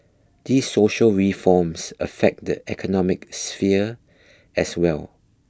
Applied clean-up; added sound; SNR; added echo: none; none; none; none.